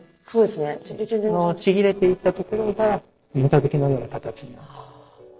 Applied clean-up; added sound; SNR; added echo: neural separator model SepFormer DNS4.